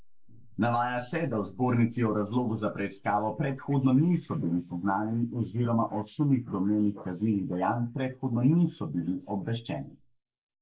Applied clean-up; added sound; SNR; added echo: neural mask model Resemble Enhance denoiser.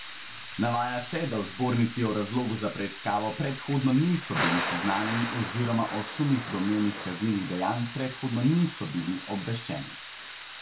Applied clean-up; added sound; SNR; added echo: none; Thunder / Rain; 8 dB; none.